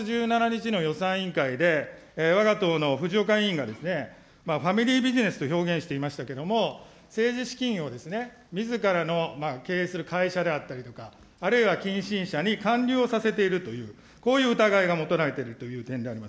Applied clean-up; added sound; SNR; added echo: none; none; none; none.